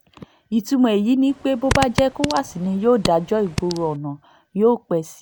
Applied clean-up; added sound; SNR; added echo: none; Fart; 8 dB; none.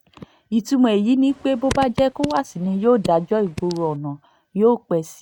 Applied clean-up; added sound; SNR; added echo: neural mask model RNNoise.